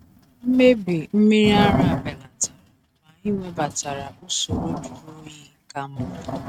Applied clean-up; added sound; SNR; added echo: neural mask model RNNoise.